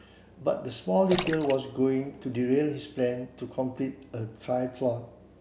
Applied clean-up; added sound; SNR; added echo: none; Splash, splatter; 8 dB; none.